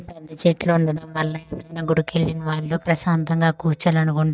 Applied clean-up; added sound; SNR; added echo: neural mask model DeepFilterNet 3.